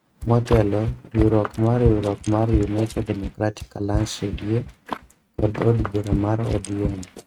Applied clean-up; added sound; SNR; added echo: neural mask model RNNoise.